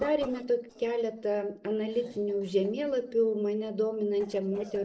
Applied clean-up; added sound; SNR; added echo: neural separator model SepFormer DNS4.